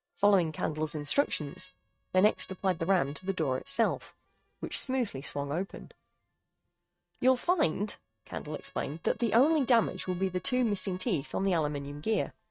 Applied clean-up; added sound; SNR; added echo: neural mask model RNNoise.